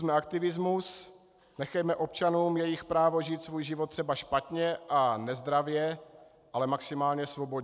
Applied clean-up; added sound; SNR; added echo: none; none; none; none.